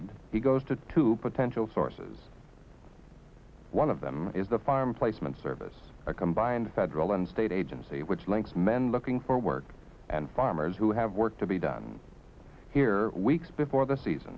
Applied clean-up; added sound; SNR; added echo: none; none; none; none.